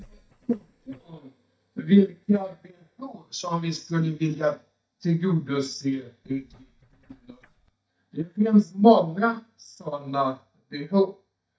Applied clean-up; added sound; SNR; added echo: neural mask model DeepFilterNet 3.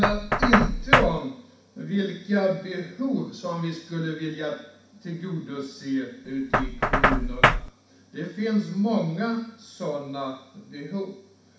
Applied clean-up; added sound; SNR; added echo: none; Knock; 0 dB; reverberation time 0.6 s.